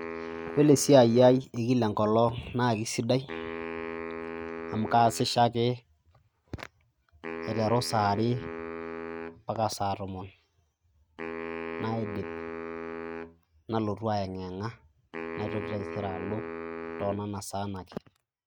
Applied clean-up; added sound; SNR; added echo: neural mask model RNNoise.